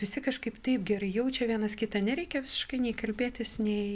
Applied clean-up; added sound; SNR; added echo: none; none; none; none.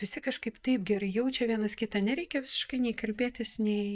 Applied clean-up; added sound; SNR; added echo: neural mask model DeepFilterNet 3.